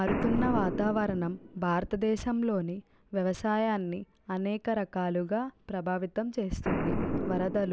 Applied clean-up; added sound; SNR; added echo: none; Boom; 6 dB; none.